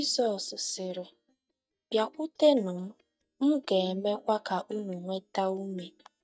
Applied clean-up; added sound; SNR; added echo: neural mask model DeepFilterNet 3.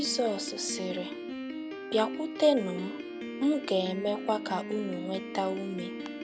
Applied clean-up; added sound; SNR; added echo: none; Piano; 7 dB; none.